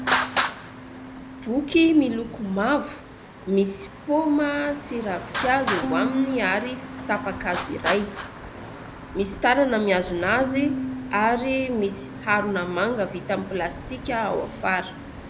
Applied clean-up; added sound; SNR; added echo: none; Traffic noise, roadway noise + Bowed string instrument; 7 dB; none.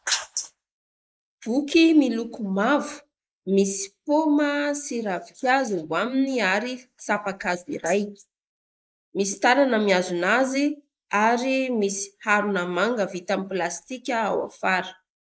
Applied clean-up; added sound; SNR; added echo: neural mask model Resemble Enhance denoiser.